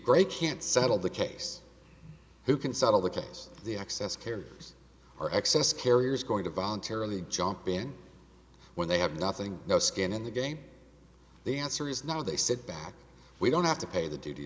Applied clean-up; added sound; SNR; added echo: none; none; none; none.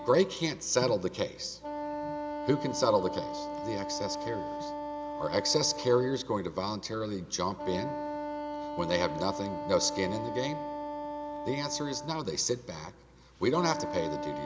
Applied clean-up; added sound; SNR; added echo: none; Wind instrument, woodwind instrument; 6 dB; none.